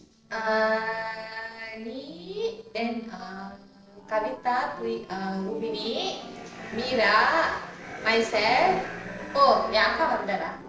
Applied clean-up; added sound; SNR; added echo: neural separator model SepFormer DNS4.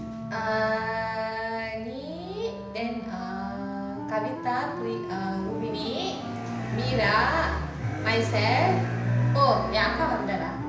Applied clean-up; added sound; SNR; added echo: none; Wind instrument, woodwind instrument; 11 dB; reverberation time 0.9 s.